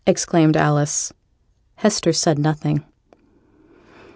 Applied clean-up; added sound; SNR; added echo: none; none; none; none.